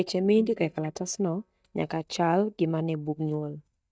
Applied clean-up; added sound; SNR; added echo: neural mask model DeepFilterNet 3.